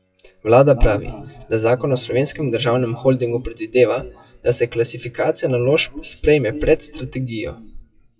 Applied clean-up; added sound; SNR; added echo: classical method WPE with log-MMSE.